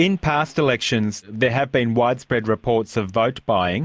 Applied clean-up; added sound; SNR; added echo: none; none; none; none.